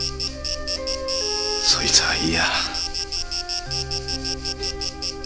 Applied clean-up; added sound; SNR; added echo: none; Insect; 1 dB; none.